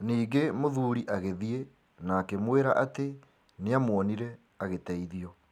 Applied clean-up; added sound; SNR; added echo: none; none; none; none.